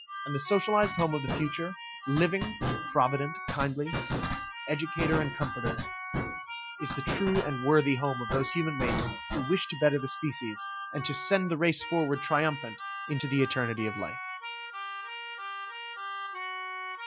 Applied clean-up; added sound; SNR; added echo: classical method Wiener filter.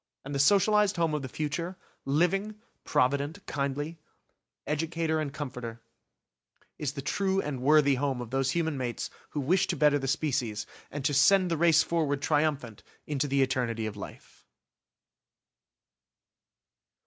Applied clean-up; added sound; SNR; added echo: none; none; none; none.